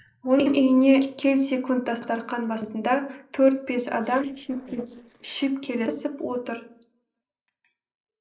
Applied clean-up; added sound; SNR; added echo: neural separator model SepFormer DNS4.